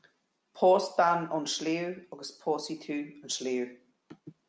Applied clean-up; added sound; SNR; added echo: none; none; none; none.